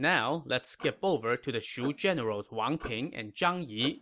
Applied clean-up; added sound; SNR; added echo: none; Clock; 17 dB; none.